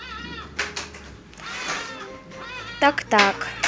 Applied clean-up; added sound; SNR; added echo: none; Thunderstorm; 13 dB; none.